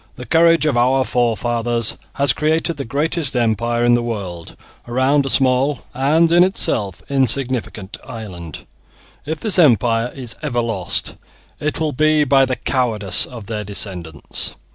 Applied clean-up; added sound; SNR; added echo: none; none; none; none.